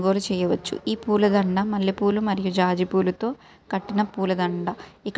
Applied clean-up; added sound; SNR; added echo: none; none; none; none.